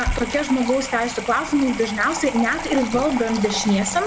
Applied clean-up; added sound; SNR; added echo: none; Sink (filling or washing) / Water tap, faucet; 8 dB; none.